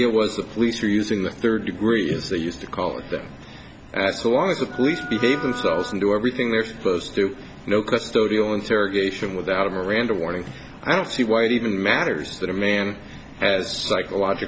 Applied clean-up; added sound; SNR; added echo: none; Wind instrument, woodwind instrument; 11 dB; none.